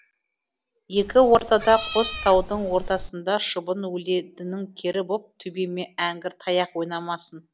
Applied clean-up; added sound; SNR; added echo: none; Meow; 9 dB; none.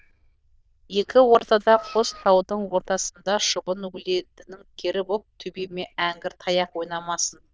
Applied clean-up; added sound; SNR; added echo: neural diffusion model UNIVERSE++.